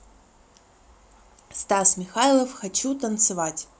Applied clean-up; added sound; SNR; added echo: none; none; none; none.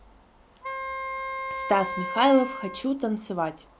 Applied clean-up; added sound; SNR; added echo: none; Wind instrument, woodwind instrument; 8 dB; none.